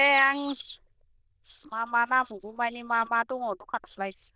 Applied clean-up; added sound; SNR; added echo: neural diffusion model UNIVERSE++.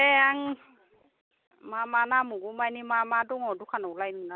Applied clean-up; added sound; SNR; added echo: none; none; none; none.